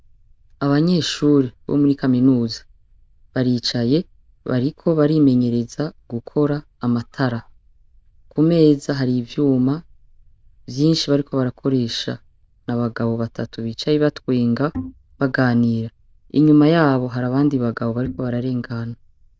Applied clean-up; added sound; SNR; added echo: neural diffusion model UNIVERSE++.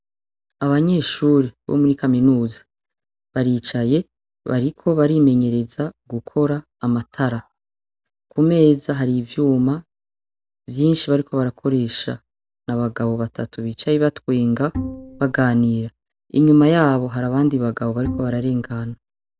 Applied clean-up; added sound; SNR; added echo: none; Bowed string instrument; 11 dB; none.